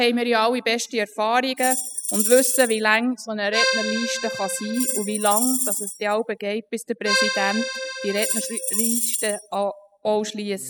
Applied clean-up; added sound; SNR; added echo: classical method spectral subtraction.